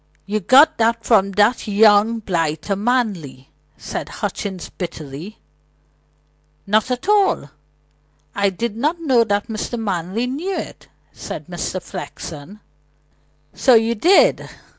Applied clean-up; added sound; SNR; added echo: none; none; none; none.